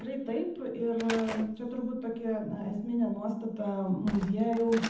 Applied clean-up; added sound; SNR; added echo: none; Slam / Wood; 14 dB; reverberation time 0.8 s.